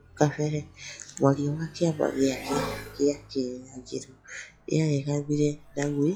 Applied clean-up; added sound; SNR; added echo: classical method log-MMSE.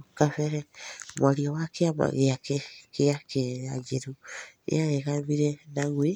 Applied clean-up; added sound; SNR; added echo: none; none; none; none.